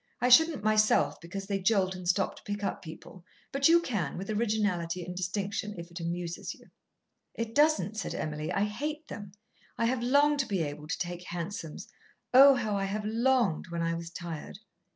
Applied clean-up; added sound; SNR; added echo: none; none; none; none.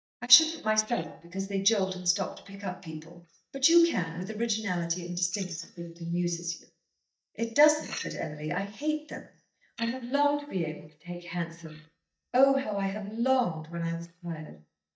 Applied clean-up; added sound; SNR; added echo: neural mask model DeepFilterNet 3.